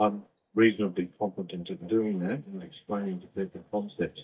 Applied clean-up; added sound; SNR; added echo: neural mask model DeepFilterNet 3.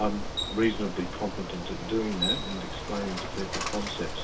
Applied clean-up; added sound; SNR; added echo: none; Bicycle; 2 dB; reverberation time 0.2 s.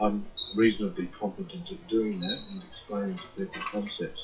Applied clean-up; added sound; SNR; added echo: classical method WPE with log-MMSE.